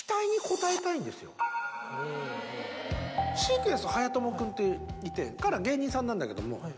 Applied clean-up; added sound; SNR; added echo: none; none; none; none.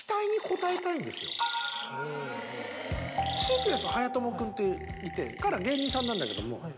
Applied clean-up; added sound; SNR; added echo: none; Chirp, tweet; 9 dB; none.